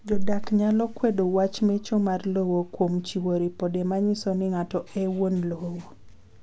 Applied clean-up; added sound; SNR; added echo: none; none; none; none.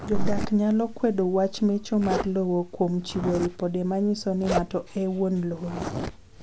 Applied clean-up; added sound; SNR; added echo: none; Zipper (clothing); 10 dB; none.